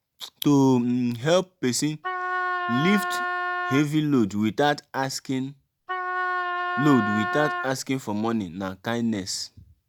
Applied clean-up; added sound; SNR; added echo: none; Wind instrument, woodwind instrument; 3 dB; none.